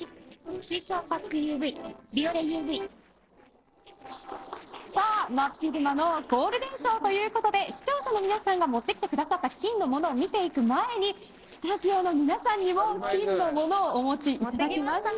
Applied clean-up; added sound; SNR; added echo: neural separator model SepFormer DNS4.